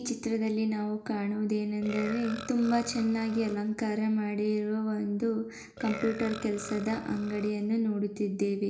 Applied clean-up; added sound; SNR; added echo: none; Burping, eructation; 16 dB; reverberation time 0.4 s.